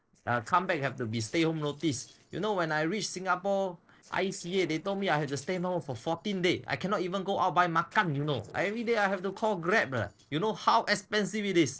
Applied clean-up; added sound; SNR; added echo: neural separator model SepFormer DNS4.